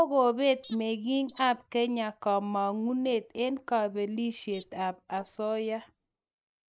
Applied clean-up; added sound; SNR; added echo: neural mask model Resemble Enhance denoiser.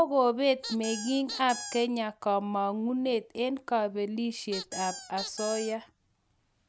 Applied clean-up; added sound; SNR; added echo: none; Squeak; 10 dB; none.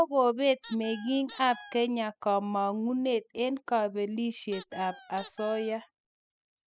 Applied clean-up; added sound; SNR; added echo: classical method spectral subtraction.